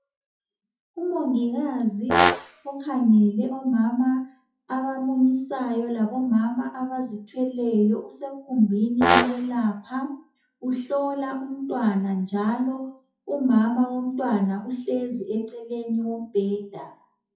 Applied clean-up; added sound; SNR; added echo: classical method WPE with log-MMSE.